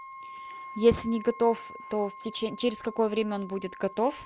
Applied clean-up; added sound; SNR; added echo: none; Wind instrument, woodwind instrument; 16 dB; none.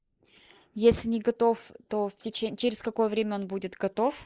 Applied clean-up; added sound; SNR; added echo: neural mask model Resemble Enhance denoiser.